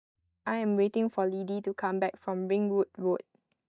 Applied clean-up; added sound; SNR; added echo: neural mask model DeepFilterNet 3.